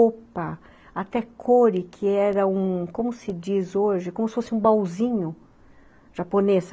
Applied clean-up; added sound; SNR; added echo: none; none; none; none.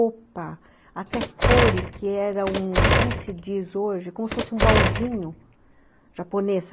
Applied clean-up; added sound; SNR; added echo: none; Door; -4 dB; none.